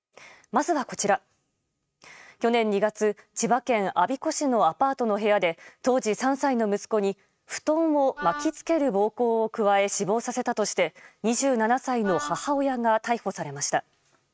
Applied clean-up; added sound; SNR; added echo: neural mask model RNNoise.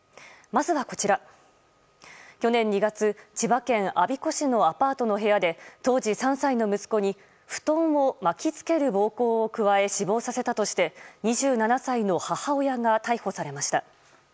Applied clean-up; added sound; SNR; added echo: none; none; none; none.